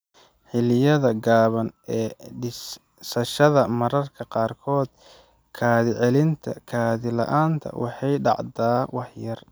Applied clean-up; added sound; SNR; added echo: none; none; none; none.